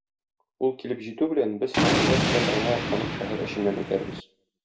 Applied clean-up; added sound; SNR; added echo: none; Thunder; -3 dB; reverberation time 0.4 s.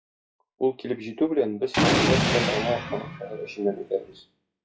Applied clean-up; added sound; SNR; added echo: classical method WPE with log-MMSE.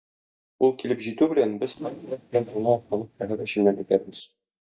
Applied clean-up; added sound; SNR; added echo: neural mask model DeepFilterNet 3.